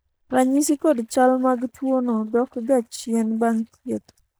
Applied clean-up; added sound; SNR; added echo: neural mask model DeepFilterNet 3.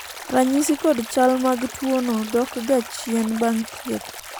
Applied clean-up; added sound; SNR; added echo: none; Stream; 14 dB; none.